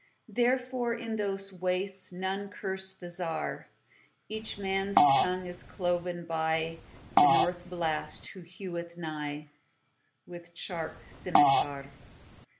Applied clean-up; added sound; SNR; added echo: none; Fart; -5 dB; none.